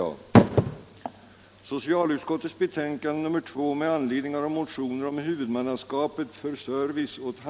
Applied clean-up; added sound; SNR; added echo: none; none; none; none.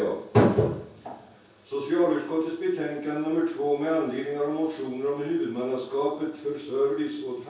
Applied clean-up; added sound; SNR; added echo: none; none; none; reverberation time 0.6 s.